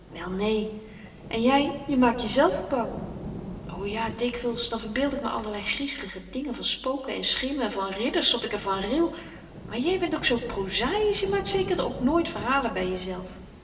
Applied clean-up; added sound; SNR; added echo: none; Rain / Thunderstorm; 14 dB; reverberation time 1.2 s.